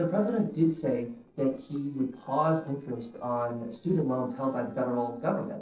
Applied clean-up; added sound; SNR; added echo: neural separator model SepFormer DNS4.